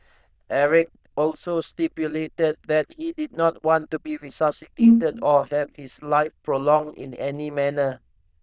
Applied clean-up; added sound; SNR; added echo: neural diffusion model UNIVERSE++.